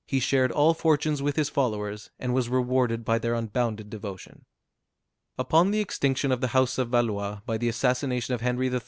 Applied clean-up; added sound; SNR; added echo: none; none; none; none.